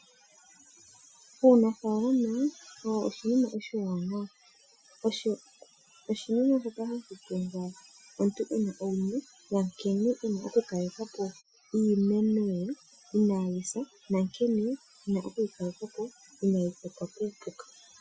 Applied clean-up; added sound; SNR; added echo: classical method Wiener filter.